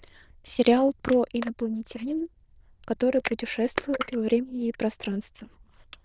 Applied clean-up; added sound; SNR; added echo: neural diffusion model UNIVERSE++.